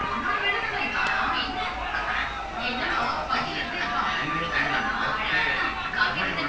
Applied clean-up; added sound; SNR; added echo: none; none; none; none.